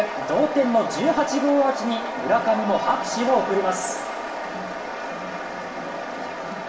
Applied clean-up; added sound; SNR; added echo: none; none; none; reverberation time 0.7 s.